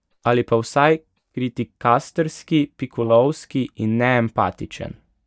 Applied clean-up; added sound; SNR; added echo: neural mask model DeepFilterNet 3.